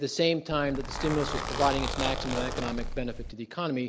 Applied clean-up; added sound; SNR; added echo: none; Zipper (clothing); 3 dB; none.